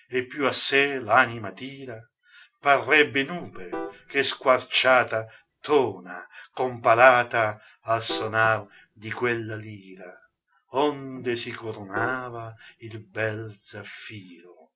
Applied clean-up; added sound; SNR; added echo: none; Piano; 17 dB; none.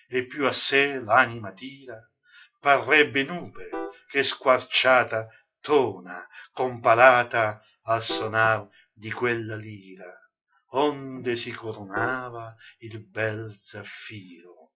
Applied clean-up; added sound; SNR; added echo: classical method log-MMSE.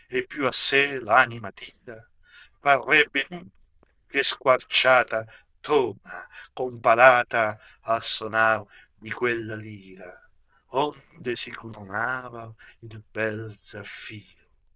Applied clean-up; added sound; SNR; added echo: neural diffusion model UNIVERSE++.